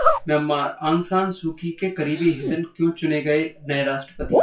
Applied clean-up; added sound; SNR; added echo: classical method WPE with log-MMSE.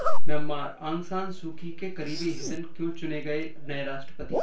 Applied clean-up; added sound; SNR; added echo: none; Zipper (clothing); 17 dB; reverberation time 0.3 s.